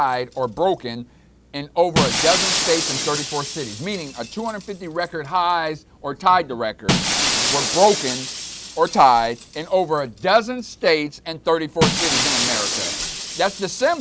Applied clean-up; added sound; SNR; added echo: none; Shatter; 4 dB; none.